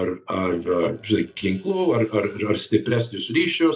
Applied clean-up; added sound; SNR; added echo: neural separator model SepFormer DNS4.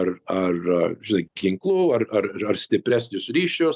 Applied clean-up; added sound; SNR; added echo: none; none; none; none.